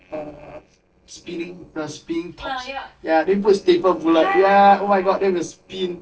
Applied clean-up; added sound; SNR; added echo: neural separator model SepFormer DNS4.